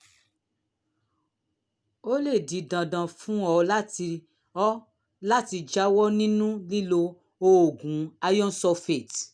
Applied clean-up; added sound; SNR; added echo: none; none; none; none.